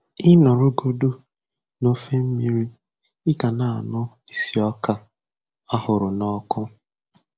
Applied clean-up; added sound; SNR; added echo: none; none; none; none.